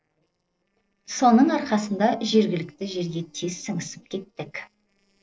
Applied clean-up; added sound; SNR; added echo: neural separator model SepFormer DNS4.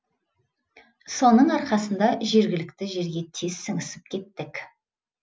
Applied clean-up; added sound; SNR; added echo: none; none; none; none.